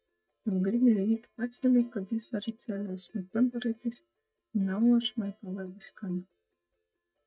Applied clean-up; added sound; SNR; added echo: neural mask model DeepFilterNet 3.